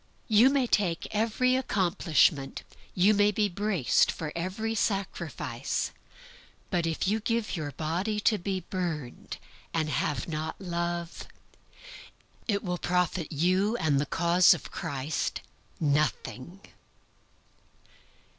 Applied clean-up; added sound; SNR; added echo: none; none; none; none.